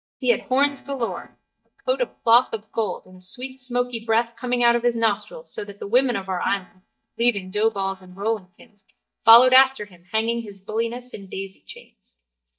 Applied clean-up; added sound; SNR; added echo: neural mask model DeepFilterNet 3.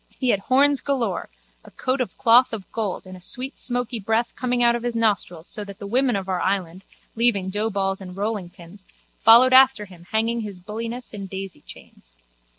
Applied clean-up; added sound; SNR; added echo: none; none; none; none.